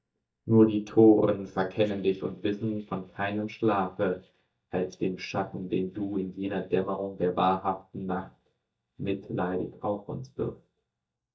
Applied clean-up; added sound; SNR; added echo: neural mask model DeepFilterNet 3.